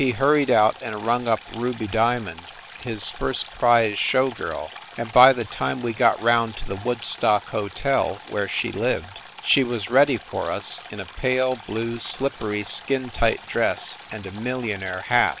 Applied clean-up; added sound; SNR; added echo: none; Stream; 18 dB; none.